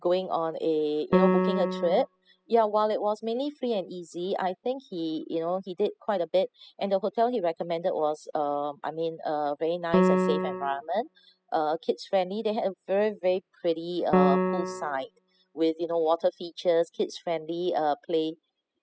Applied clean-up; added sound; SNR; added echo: classical method spectral subtraction.